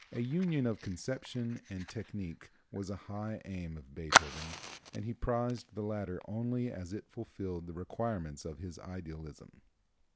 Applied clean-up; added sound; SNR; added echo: none; Fire; 2 dB; none.